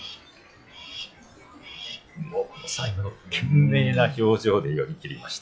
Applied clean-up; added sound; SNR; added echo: classical method log-MMSE.